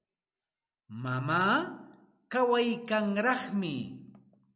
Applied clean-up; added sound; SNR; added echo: none; none; none; none.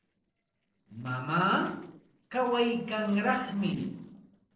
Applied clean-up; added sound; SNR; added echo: neural separator model SepFormer DNS4.